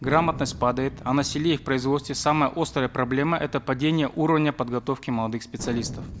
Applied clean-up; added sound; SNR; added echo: none; Thunder; 15 dB; none.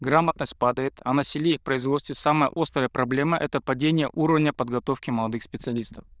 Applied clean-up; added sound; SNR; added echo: neural diffusion model UNIVERSE++.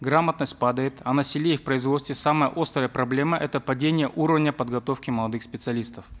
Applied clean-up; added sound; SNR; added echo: none; none; none; none.